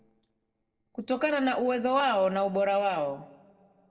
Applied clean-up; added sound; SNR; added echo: neural separator model SepFormer DNS4.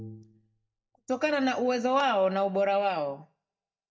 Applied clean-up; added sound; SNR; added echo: neural mask model DeepFilterNet 3.